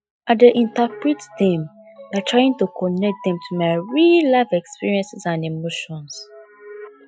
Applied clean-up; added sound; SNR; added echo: classical method Wiener filter.